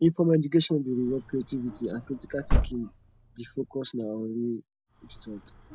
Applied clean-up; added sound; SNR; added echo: none; Slam / Car; 5 dB; none.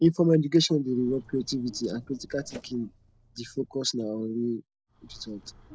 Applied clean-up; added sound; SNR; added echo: neural separator model SepFormer DNS4.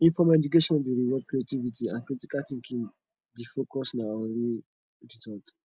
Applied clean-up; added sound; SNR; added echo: none; none; none; none.